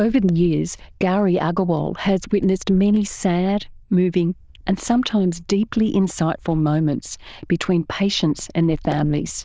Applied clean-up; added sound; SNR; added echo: neural diffusion model UNIVERSE++.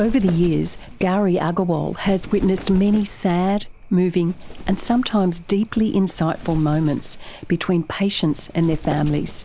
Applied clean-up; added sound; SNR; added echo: none; Wind; 13 dB; none.